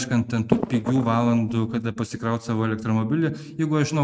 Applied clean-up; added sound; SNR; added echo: neural mask model RNNoise.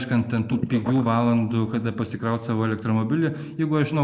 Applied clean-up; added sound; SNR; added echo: neural mask model Resemble Enhance denoiser.